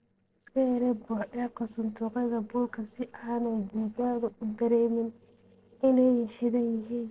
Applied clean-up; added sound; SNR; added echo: neural separator model SepFormer DNS4.